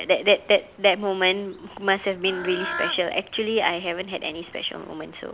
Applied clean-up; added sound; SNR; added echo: none; Bird / Fowl; 15 dB; none.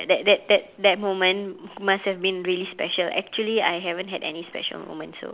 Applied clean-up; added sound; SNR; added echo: none; none; none; none.